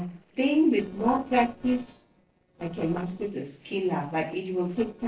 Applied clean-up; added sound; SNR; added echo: neural separator model SepFormer DNS4.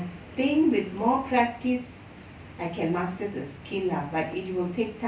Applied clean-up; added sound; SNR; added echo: none; none; none; none.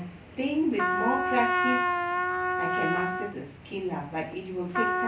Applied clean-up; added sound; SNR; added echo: none; Trumpet; -2 dB; none.